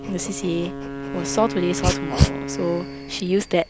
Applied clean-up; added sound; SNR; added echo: none; Dog + Wind instrument, woodwind instrument; 1 dB; none.